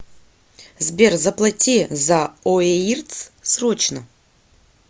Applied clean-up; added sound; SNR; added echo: none; none; none; none.